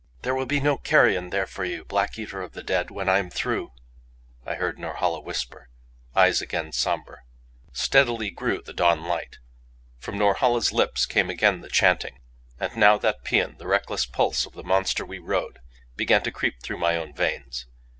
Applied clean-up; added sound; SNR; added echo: none; none; none; none.